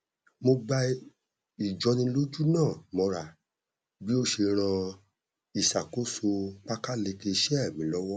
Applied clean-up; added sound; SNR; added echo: none; none; none; none.